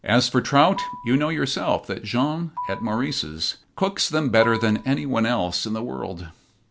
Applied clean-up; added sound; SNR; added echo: none; Marimba, xylophone; 15 dB; none.